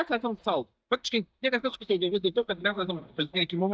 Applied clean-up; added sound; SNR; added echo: neural mask model DeepFilterNet 3.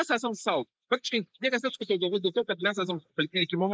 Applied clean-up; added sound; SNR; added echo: neural mask model Resemble Enhance denoiser.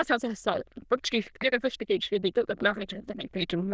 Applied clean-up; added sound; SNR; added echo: neural diffusion model UNIVERSE++.